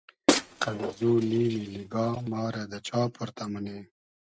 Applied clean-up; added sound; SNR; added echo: neural mask model RNNoise.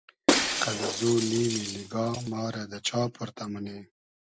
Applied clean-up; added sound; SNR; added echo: none; Shatter; 0 dB; none.